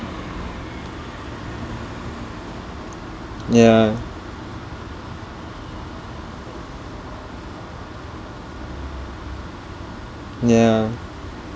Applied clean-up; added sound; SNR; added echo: none; none; none; none.